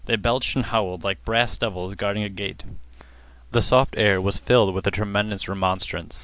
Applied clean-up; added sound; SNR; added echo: none; none; none; none.